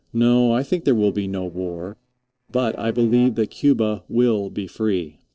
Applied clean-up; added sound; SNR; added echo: neural separator model SepFormer DNS4.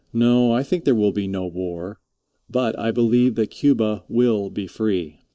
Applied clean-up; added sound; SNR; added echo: neural mask model Resemble Enhance denoiser.